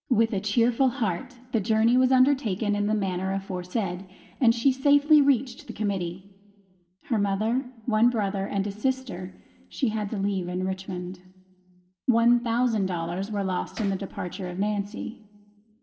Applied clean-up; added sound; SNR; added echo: none; Hammer; 17 dB; reverberation time 2.6 s.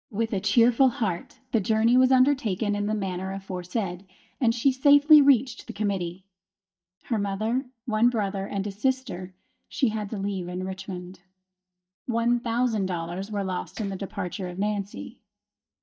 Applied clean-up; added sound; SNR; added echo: neural mask model DeepFilterNet 3.